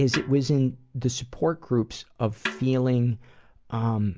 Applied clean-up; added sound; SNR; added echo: none; Snare drum; 14 dB; none.